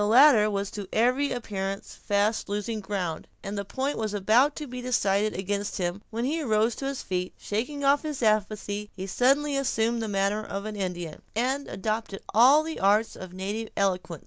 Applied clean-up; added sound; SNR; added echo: none; none; none; none.